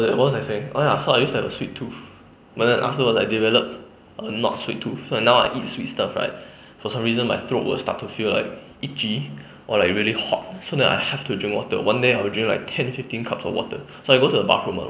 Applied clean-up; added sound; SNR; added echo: none; none; none; none.